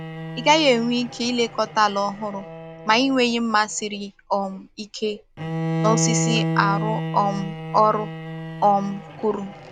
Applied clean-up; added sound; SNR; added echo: none; Bowed string instrument; 6 dB; none.